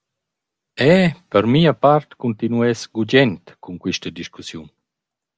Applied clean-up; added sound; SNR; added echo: none; none; none; none.